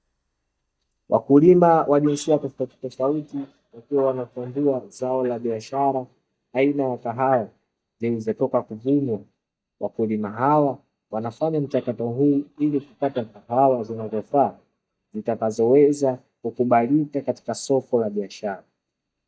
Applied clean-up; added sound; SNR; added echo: neural mask model DeepFilterNet 3.